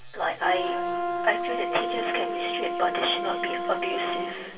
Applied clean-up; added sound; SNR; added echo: none; Brass instrument; 1 dB; reverberation time 2.5 s.